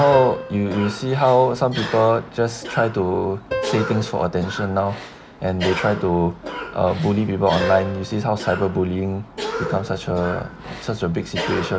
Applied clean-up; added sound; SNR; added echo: none; Cough + Piano; 9 dB; none.